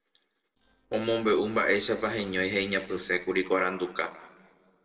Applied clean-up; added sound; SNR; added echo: neural separator model SepFormer DNS4.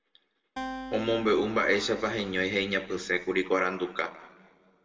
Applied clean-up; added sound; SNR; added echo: none; Acoustic guitar; 15 dB; reverberation time 1.3 s.